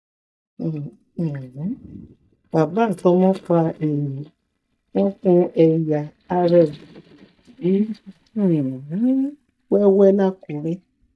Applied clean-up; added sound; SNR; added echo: neural mask model DeepFilterNet 3.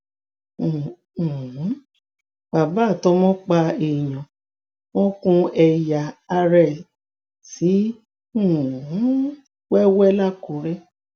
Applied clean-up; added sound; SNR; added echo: none; none; none; none.